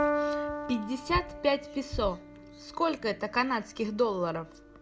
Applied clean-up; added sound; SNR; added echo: none; Piano; 5 dB; none.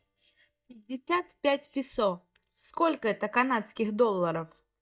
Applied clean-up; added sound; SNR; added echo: neural mask model DeepFilterNet 3.